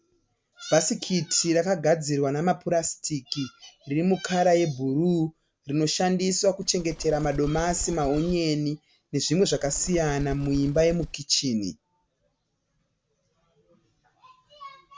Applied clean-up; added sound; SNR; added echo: none; Bird; 12 dB; none.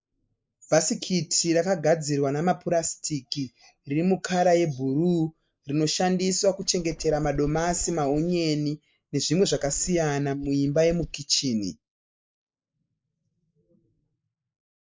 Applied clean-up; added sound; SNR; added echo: neural mask model Resemble Enhance denoiser.